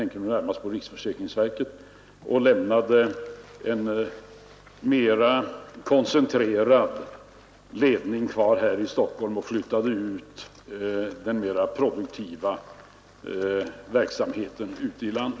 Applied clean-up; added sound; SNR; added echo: none; none; none; none.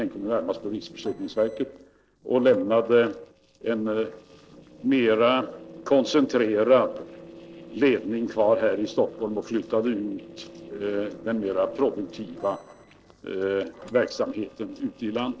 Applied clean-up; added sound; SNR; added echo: neural separator model SepFormer DNS4.